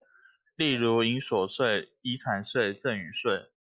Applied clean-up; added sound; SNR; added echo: neural mask model Resemble Enhance denoiser.